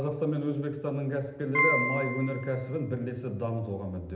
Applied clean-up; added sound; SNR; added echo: none; Piano; 1 dB; reverberation time 0.8 s.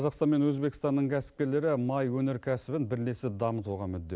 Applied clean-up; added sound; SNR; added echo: none; none; none; none.